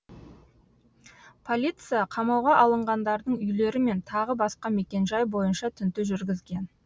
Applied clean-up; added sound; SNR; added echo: none; none; none; none.